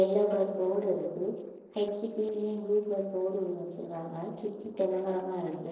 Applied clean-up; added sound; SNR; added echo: neural separator model SepFormer DNS4.